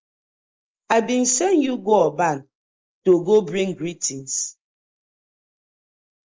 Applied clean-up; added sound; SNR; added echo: neural mask model Resemble Enhance denoiser.